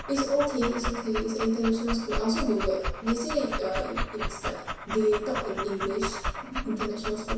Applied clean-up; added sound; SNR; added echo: none; Dog; 5 dB; reverberation time 0.7 s.